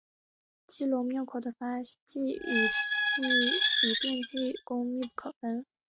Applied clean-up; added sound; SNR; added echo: none; Squeak; -4 dB; none.